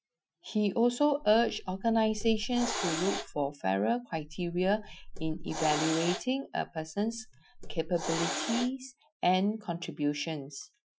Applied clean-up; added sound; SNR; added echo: classical method Wiener filter.